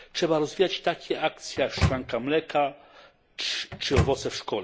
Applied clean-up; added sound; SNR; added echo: none; Microwave oven; 1 dB; none.